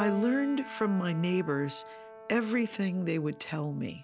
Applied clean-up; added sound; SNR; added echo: none; Piano; 14 dB; none.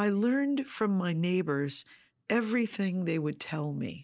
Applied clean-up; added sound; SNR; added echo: neural mask model Resemble Enhance denoiser.